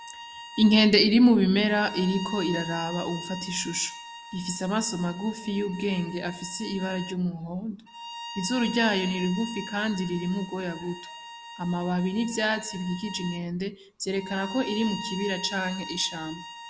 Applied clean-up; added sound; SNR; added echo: none; Bowed string instrument; 13 dB; none.